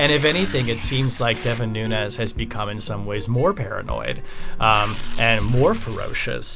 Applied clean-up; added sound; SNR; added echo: none; Tearing; 17 dB; none.